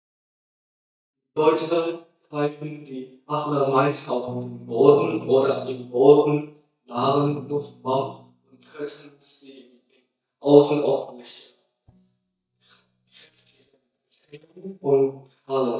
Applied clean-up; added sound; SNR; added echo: neural mask model DeepFilterNet 3.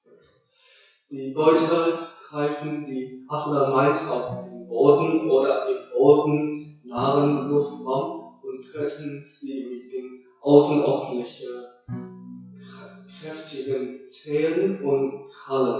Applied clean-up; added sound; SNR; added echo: classical method WPE with log-MMSE.